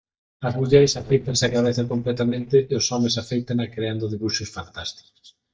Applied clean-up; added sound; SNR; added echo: neural mask model DeepFilterNet 3.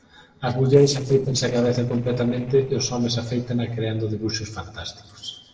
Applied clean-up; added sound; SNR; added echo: neural separator model SepFormer DNS4.